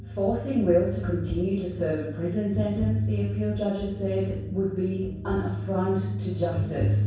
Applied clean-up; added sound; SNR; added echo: none; none; none; reverberation time 0.7 s.